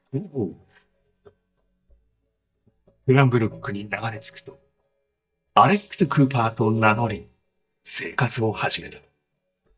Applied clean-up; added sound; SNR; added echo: neural mask model DeepFilterNet 3.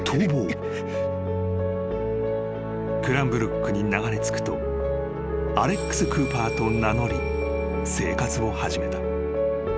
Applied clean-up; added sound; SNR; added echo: none; none; none; none.